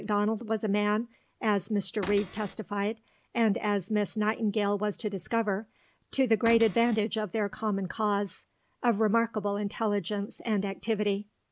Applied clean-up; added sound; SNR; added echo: none; Cupboard open or close / Door; 13 dB; none.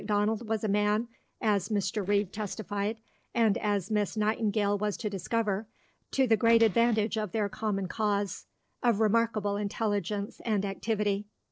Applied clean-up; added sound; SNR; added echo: neural separator model SepFormer DNS4.